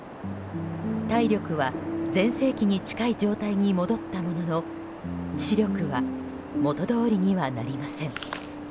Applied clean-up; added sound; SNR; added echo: none; Waves, surf; 15 dB; none.